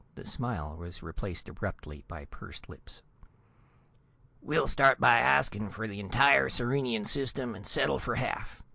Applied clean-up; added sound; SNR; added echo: none; none; none; none.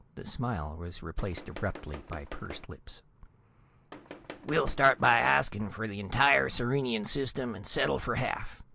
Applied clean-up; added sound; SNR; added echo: none; Tools; 15 dB; none.